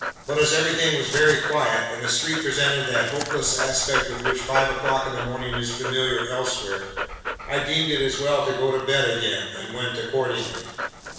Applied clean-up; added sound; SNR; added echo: none; Dog; 8 dB; reverberation time 1.1 s.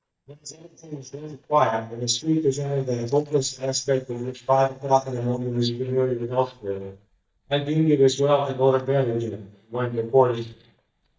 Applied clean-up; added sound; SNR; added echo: neural mask model DeepFilterNet 3.